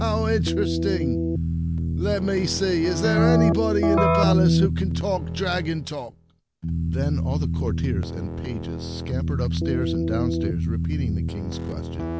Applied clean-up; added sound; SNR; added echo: none; Keyboard (musical); -4 dB; none.